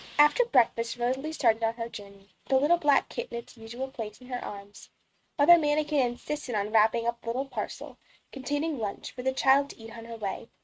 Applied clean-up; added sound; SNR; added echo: neural mask model RNNoise.